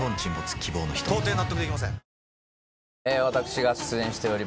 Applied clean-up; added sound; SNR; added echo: none; none; none; none.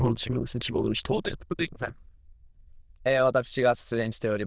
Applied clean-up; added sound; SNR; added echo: neural diffusion model UNIVERSE++.